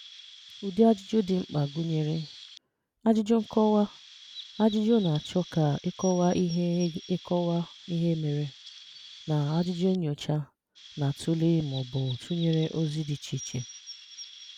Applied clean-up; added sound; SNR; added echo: none; Chirp, tweet; 18 dB; none.